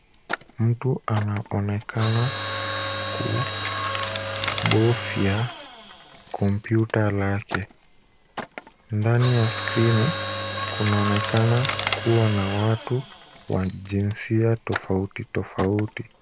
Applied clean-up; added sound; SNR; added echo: none; Mechanisms; 4 dB; none.